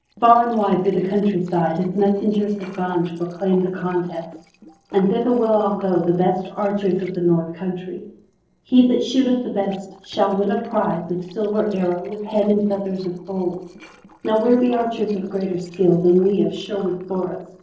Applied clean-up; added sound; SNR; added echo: neural separator model SepFormer DNS4.